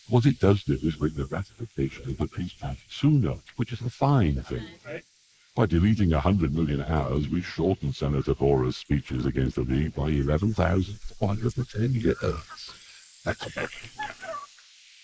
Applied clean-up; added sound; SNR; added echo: neural mask model Resemble Enhance denoiser.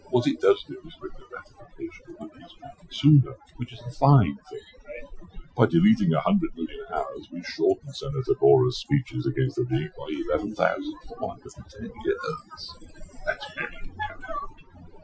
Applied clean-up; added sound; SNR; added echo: classical method Wiener filter.